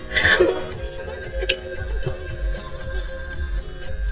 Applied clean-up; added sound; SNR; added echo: neural mask model DeepFilterNet 3.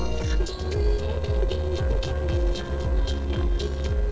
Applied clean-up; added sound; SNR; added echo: neural separator model SepFormer DNS4.